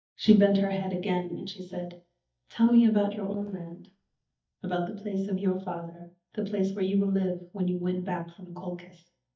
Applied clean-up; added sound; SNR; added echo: neural mask model DeepFilterNet 3.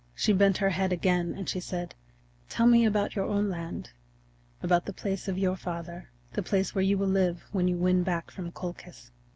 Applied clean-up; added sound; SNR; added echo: none; none; none; none.